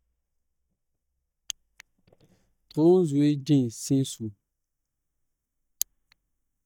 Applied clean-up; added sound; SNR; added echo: neural mask model DeepFilterNet 3.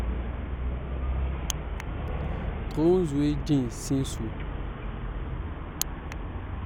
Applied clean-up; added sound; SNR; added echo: none; Traffic noise, roadway noise; 0 dB; none.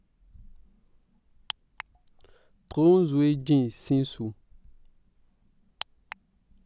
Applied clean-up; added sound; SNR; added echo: none; none; none; none.